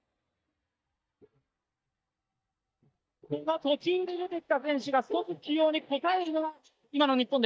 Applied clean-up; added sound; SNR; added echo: neural mask model DeepFilterNet 3.